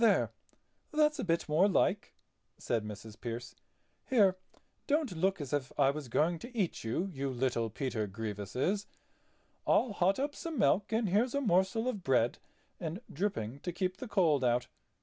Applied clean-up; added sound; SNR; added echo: none; none; none; none.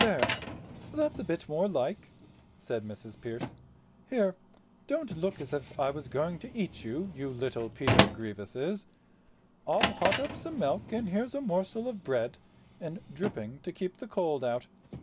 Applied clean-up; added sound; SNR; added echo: none; Drawer open or close; 3 dB; none.